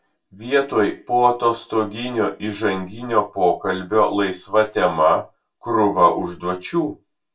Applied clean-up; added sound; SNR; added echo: none; none; none; reverberation time 0.2 s.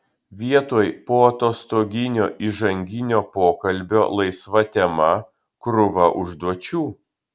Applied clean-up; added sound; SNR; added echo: none; none; none; none.